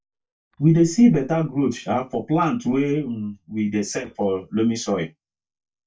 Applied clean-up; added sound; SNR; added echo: neural mask model DeepFilterNet 3.